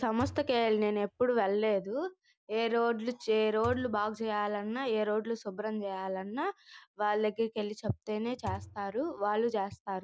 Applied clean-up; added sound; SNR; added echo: none; Thump, thud; 14 dB; none.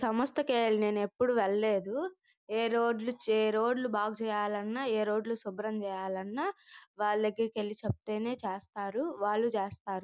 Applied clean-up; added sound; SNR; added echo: none; none; none; none.